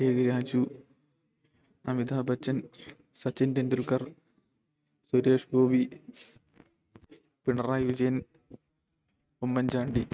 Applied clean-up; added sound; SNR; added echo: neural mask model RNNoise.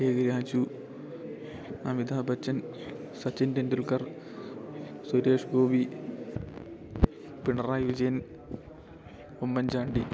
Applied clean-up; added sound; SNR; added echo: none; none; none; none.